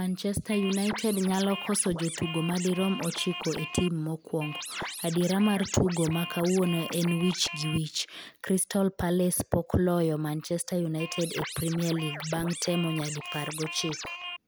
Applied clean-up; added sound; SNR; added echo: none; Scratching (performance technique); 9 dB; none.